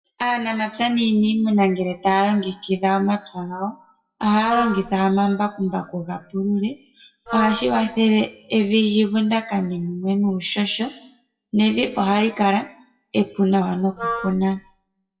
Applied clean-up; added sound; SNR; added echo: classical method WPE with log-MMSE.